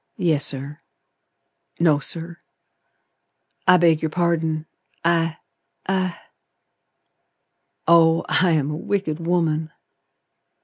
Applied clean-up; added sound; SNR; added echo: none; none; none; none.